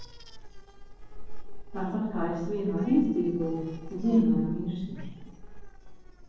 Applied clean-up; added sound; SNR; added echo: neural separator model SepFormer DNS4.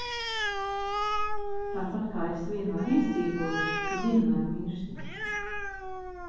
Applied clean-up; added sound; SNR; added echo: none; Animal; 1 dB; reverberation time 1.3 s.